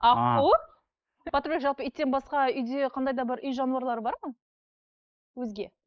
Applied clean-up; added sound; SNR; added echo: neural mask model Resemble Enhance denoiser.